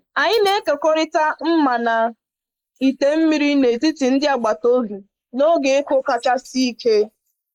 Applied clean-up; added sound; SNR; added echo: neural mask model Resemble Enhance denoiser.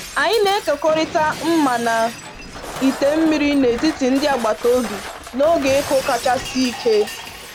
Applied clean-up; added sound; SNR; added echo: none; Shatter; 12 dB; none.